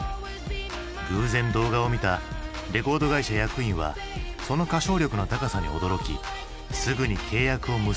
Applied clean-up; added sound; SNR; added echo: none; none; none; none.